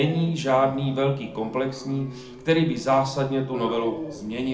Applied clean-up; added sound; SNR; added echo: none; Dog; 14 dB; reverberation time 0.4 s.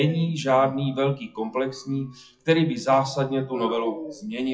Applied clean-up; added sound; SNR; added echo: classical method WPE with log-MMSE.